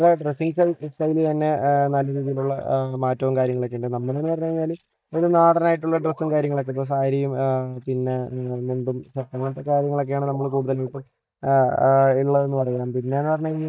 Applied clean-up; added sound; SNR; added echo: neural mask model DeepFilterNet 3.